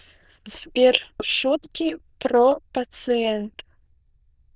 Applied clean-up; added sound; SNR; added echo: neural diffusion model UNIVERSE++.